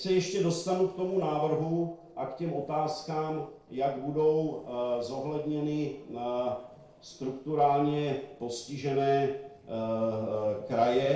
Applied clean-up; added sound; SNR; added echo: neural separator model SepFormer DNS4.